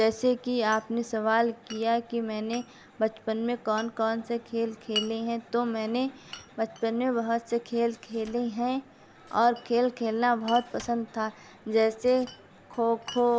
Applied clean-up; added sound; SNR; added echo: none; Glass; 19 dB; none.